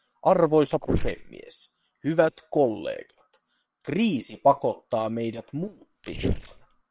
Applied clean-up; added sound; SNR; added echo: neural separator model SepFormer WHAM!.